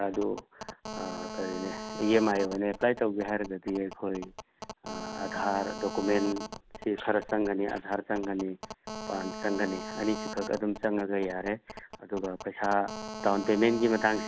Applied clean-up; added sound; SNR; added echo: none; Telephone; 11 dB; none.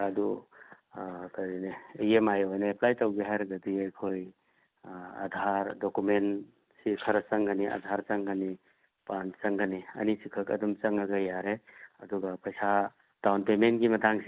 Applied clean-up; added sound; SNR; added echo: none; none; none; none.